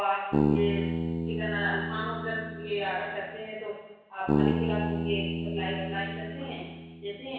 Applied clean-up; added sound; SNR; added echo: none; Bass guitar; -3 dB; reverberation time 1.1 s.